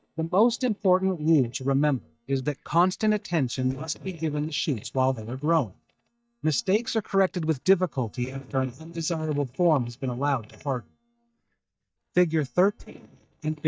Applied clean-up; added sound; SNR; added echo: neural mask model DeepFilterNet 3.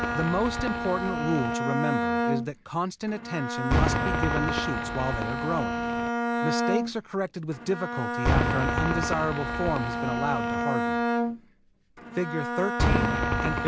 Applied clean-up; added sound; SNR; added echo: none; Cheering / Fireworks + Bowed string instrument; -3 dB; none.